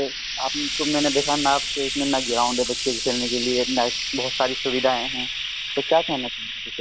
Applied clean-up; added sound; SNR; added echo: none; Frying (food); 3 dB; none.